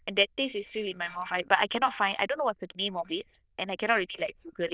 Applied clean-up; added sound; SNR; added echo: neural diffusion model UNIVERSE++.